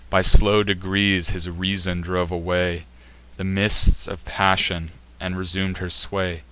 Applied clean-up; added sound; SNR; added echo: none; none; none; none.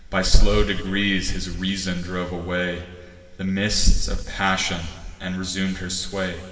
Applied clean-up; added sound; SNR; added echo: none; none; none; reverberation time 2.5 s.